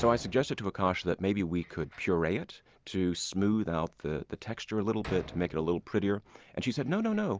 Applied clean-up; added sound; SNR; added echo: none; Door; 20 dB; none.